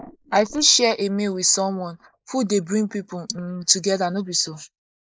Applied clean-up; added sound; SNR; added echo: neural mask model Resemble Enhance denoiser.